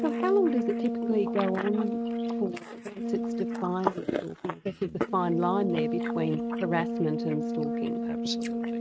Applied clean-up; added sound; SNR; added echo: neural mask model RNNoise.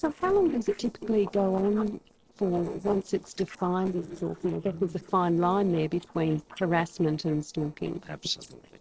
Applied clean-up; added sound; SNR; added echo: neural separator model SepFormer DNS4.